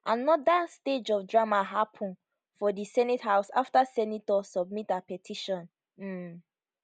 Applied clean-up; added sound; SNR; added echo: none; none; none; none.